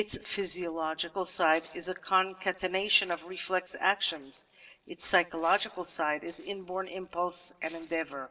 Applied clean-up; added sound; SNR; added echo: neural separator model SepFormer DNS4.